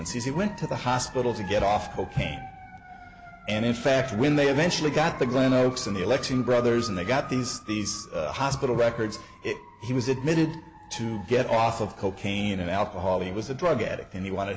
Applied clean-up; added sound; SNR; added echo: none; none; none; none.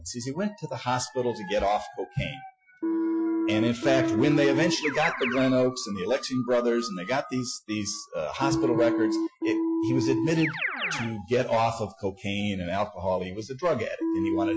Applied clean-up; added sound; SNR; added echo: classical method Wiener filter.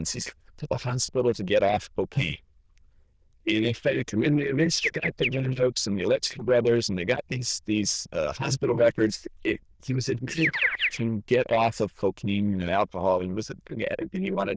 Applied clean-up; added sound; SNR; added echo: neural diffusion model UNIVERSE++.